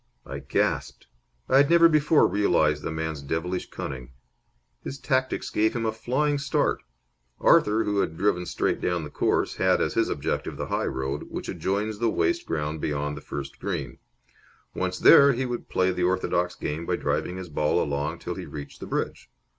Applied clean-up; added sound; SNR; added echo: none; none; none; none.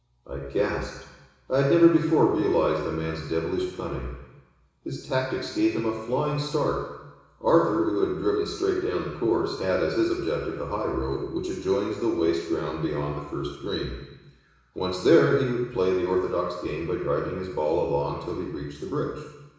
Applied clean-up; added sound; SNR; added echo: none; none; none; reverberation time 1.0 s.